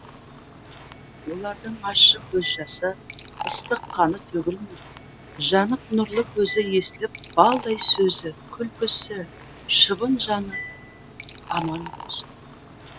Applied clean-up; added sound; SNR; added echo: none; Liquid; 14 dB; none.